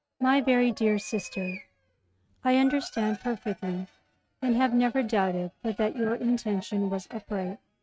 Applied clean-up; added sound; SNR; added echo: neural mask model RNNoise.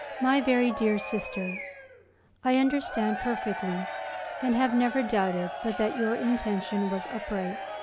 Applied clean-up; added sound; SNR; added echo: none; Crowd / Cheering; 8 dB; none.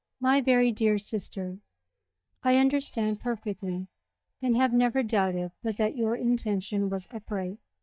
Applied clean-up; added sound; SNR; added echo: neural mask model DeepFilterNet 3.